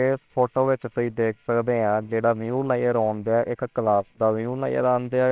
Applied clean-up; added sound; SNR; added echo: neural separator model SepFormer WHAMR!.